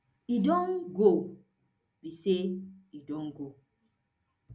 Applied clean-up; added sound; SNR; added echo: none; none; none; none.